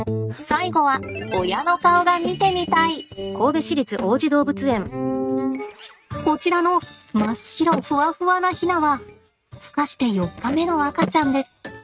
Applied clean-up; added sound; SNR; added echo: neural mask model RNNoise.